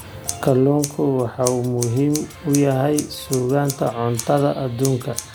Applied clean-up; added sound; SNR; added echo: none; Scissors; 14 dB; none.